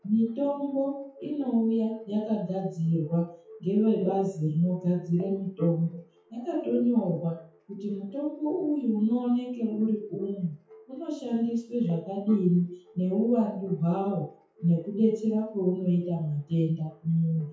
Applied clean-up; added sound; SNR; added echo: classical method WPE with log-MMSE.